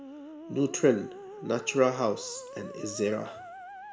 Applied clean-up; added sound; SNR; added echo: none; Musical instrument; 14 dB; reverberation time 0.6 s.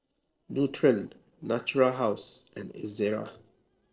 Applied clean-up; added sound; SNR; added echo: neural separator model SepFormer DNS4.